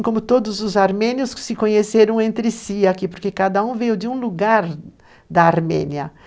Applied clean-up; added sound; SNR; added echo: none; none; none; none.